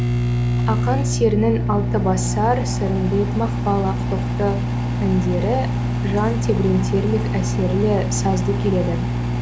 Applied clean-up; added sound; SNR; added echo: none; Microwave oven; -2 dB; none.